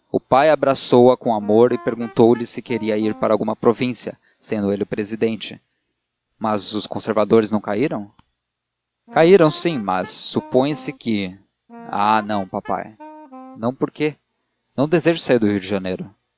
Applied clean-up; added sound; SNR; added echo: none; Wind instrument, woodwind instrument; 20 dB; none.